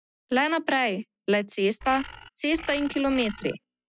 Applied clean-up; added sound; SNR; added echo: classical method spectral subtraction.